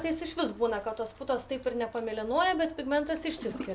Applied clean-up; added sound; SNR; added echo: none; none; none; none.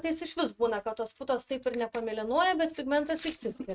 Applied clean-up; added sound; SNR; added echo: neural mask model RNNoise.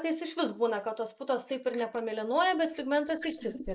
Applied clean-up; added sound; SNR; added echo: neural mask model Resemble Enhance denoiser.